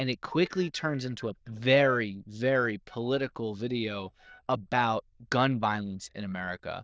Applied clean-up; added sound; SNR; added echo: neural diffusion model UNIVERSE++.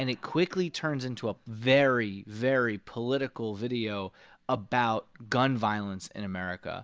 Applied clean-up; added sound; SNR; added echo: none; none; none; none.